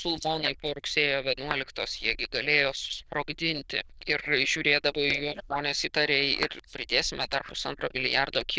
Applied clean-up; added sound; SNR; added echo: neural diffusion model UNIVERSE++.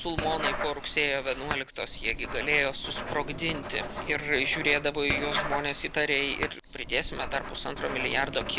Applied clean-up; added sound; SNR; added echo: none; Writing; 7 dB; none.